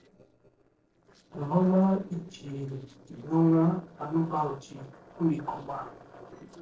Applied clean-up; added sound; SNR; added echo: neural separator model SepFormer DNS4.